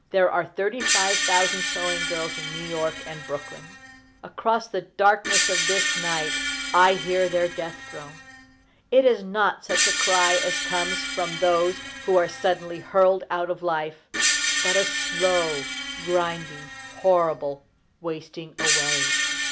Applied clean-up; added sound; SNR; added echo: none; Screech; 3 dB; none.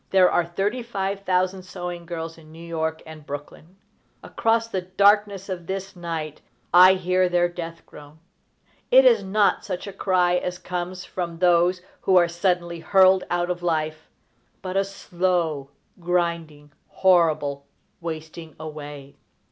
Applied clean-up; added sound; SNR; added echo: none; none; none; none.